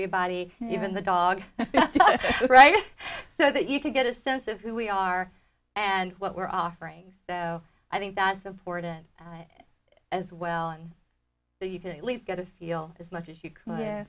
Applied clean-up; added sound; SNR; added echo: none; none; none; none.